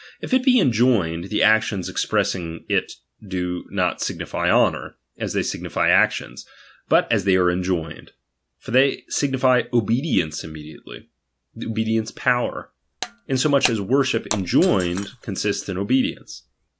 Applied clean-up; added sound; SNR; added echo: none; Shatter; 13 dB; none.